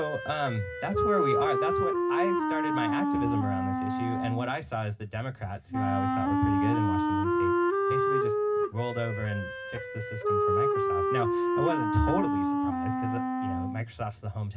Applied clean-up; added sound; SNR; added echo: none; Wind instrument, woodwind instrument; -5 dB; reverberation time 0.4 s.